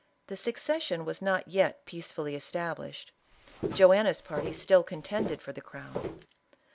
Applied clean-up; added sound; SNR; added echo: none; Walk, footsteps; 10 dB; none.